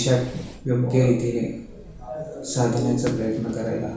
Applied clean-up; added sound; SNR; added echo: none; Fireworks; 17 dB; reverberation time 0.6 s.